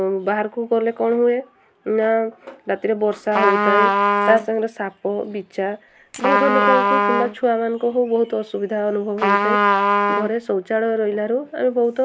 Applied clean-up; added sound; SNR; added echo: none; Trumpet; -2 dB; none.